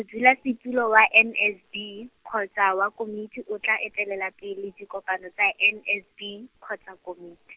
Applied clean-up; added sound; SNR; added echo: none; none; none; none.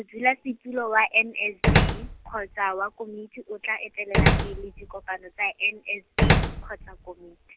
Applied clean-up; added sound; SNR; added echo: none; Slam; -3 dB; none.